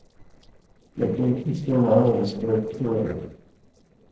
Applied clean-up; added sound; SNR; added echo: neural separator model SepFormer DNS4.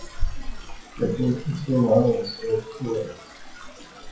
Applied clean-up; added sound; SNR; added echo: classical method WPE with log-MMSE.